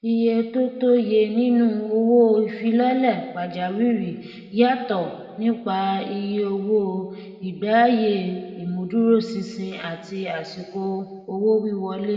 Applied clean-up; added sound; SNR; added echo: none; none; none; reverberation time 1.3 s.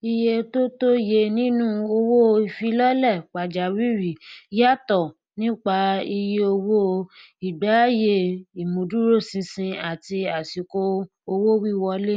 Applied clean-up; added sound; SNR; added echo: none; none; none; none.